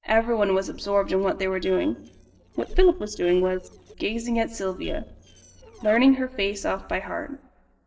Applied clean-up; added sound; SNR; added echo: neural separator model SepFormer DNS4.